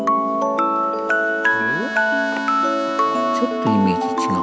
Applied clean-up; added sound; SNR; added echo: none; Trumpet; 19 dB; none.